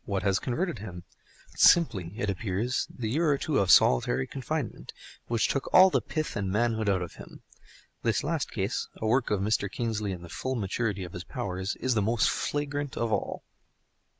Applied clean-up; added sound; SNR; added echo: none; none; none; none.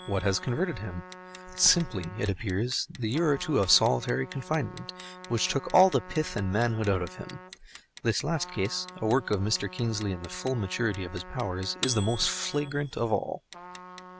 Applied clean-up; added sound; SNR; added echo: none; Trumpet + Clock; 15 dB; none.